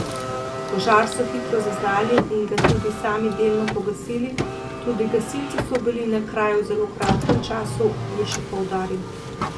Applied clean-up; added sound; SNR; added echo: none; Car; 3 dB; none.